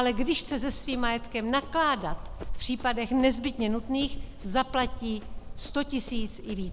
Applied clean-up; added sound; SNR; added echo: none; Run; 6 dB; none.